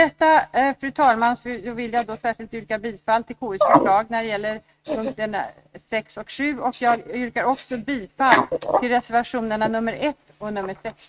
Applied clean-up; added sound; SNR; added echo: neural mask model RNNoise.